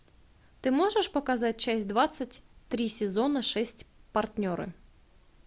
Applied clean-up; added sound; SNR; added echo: none; none; none; none.